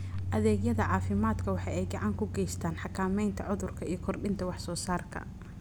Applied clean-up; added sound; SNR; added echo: none; none; none; none.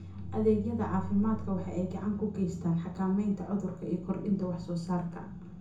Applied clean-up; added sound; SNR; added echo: none; none; none; reverberation time 0.6 s.